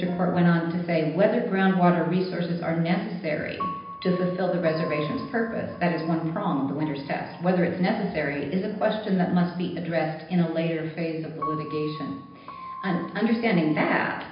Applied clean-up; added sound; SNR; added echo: none; Piano; 17 dB; reverberation time 0.9 s.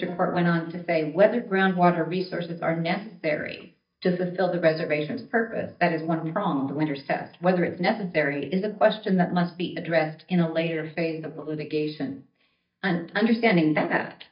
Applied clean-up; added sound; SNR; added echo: neural mask model DeepFilterNet 3.